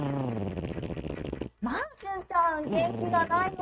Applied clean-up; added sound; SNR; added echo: neural mask model RNNoise.